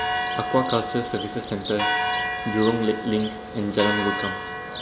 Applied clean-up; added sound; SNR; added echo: none; Church bell; 2 dB; none.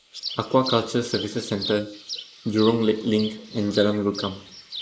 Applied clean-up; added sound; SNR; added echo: neural mask model Resemble Enhance denoiser.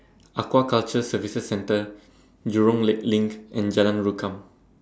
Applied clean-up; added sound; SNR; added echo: none; none; none; none.